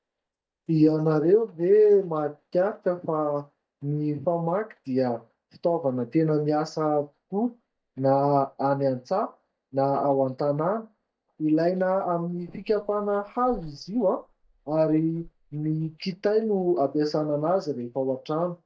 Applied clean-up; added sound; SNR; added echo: neural mask model DeepFilterNet 3.